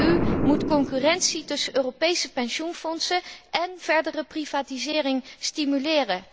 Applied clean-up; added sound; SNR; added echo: none; Boom; 7 dB; none.